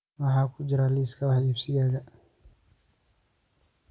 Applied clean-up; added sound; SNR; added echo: none; none; none; none.